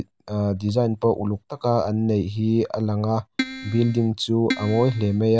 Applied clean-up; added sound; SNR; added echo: none; Keyboard (musical); 9 dB; none.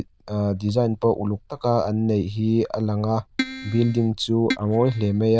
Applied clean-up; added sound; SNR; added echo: neural diffusion model UNIVERSE++.